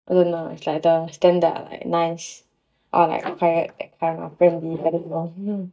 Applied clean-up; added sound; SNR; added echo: neural mask model DeepFilterNet 3.